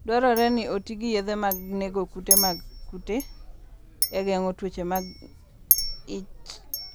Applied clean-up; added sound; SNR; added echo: none; Chink, clink; 2 dB; none.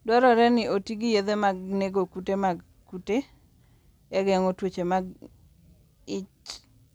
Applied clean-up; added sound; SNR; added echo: none; none; none; none.